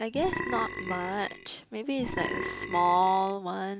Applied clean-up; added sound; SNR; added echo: none; Burping, eructation; 6 dB; none.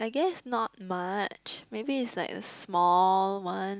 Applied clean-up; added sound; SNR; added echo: none; none; none; none.